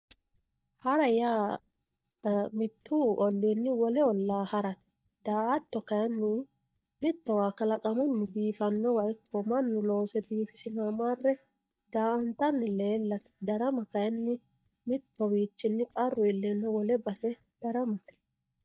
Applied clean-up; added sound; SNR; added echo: neural mask model DeepFilterNet 3.